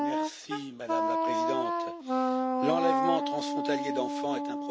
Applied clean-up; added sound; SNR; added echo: none; Wind instrument, woodwind instrument; -5 dB; none.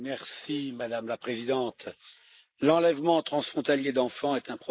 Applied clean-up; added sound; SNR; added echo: neural mask model Resemble Enhance denoiser.